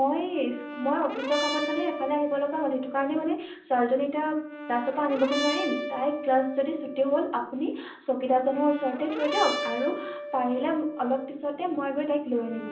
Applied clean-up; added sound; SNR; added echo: none; Brass instrument; 9 dB; reverberation time 0.6 s.